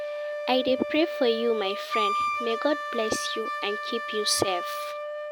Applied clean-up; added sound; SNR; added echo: none; Wind instrument, woodwind instrument; 3 dB; none.